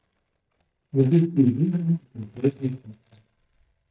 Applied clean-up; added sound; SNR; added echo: neural mask model DeepFilterNet 3.